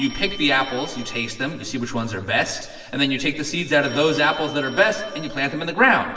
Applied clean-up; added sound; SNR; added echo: none; Telephone; 18 dB; reverberation time 1.4 s.